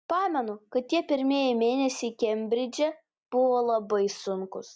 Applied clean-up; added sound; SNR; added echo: none; none; none; none.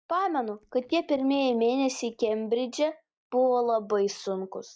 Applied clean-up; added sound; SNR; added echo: neural mask model DeepFilterNet 3.